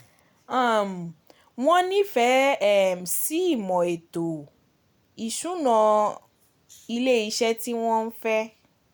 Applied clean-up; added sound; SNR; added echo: none; none; none; none.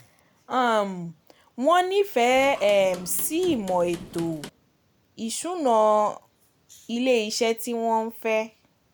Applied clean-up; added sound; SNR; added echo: none; Hammer / Wood; 17 dB; none.